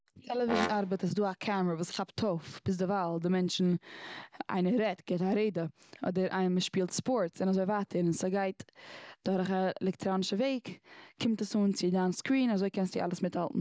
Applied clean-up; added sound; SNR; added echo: none; Brass instrument; 8 dB; none.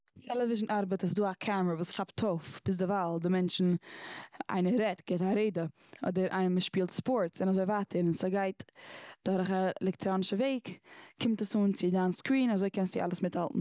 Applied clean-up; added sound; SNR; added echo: none; none; none; none.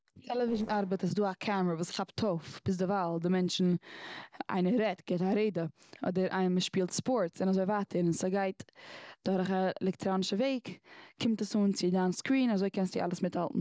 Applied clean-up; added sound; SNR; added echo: neural separator model SepFormer DNS4.